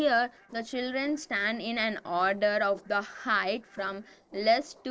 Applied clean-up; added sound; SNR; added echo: neural separator model SepFormer DNS4.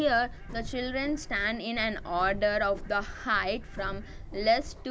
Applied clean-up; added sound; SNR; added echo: none; Bird; 10 dB; none.